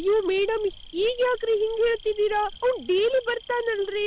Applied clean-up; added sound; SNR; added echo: none; Insect; 19 dB; none.